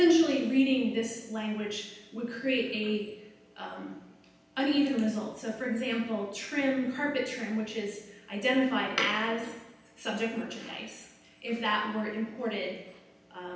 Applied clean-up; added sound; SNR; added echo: none; none; none; reverberation time 0.9 s.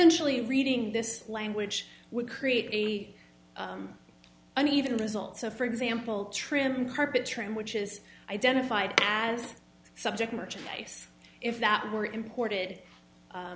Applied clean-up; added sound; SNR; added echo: none; none; none; none.